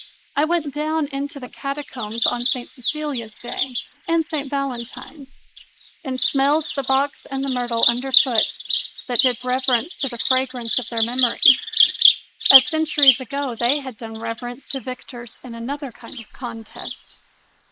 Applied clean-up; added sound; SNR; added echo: neural mask model Resemble Enhance denoiser.